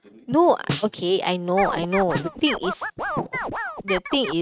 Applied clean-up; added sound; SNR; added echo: neural mask model RNNoise.